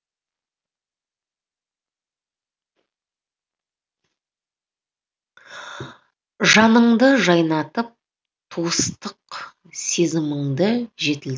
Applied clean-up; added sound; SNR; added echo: none; none; none; none.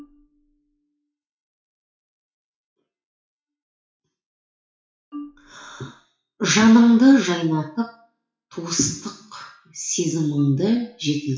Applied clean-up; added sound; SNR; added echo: classical method WPE with log-MMSE.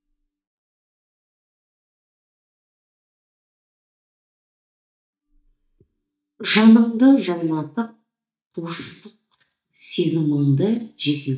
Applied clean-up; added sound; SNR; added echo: neural mask model DeepFilterNet 3.